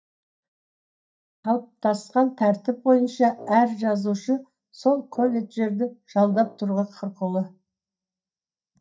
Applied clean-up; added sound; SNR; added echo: neural mask model DeepFilterNet 3.